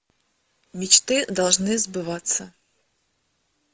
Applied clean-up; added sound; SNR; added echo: none; none; none; none.